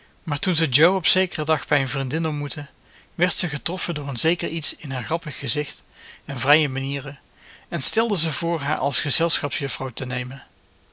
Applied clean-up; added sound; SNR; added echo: none; none; none; none.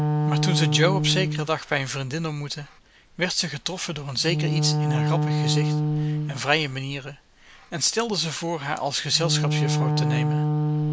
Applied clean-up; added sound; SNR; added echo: none; Wind instrument, woodwind instrument; -2 dB; none.